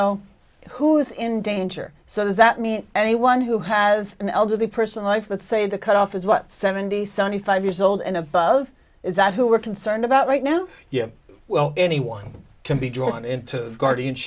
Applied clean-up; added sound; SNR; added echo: none; none; none; none.